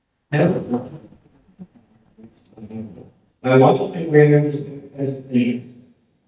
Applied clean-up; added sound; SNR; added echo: neural mask model DeepFilterNet 3.